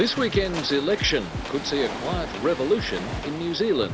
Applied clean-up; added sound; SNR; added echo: none; Waves, surf + Crushing; 10 dB; none.